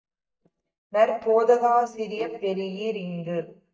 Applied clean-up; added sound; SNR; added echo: neural mask model DeepFilterNet 3.